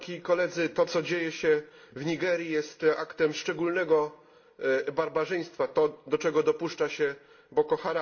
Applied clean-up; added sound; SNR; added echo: none; none; none; reverberation time 0.4 s.